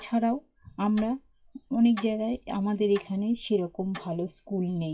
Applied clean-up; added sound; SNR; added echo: classical method WPE with log-MMSE.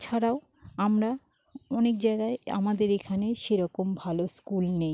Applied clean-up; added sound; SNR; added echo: none; none; none; none.